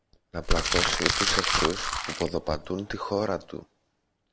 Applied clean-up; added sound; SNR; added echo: none; Crumpling, crinkling; -4 dB; none.